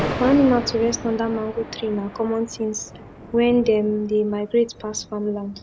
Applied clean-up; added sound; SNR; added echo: none; Thunder; 11 dB; none.